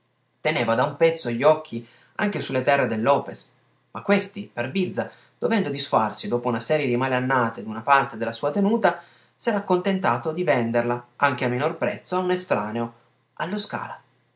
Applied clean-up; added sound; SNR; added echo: none; none; none; none.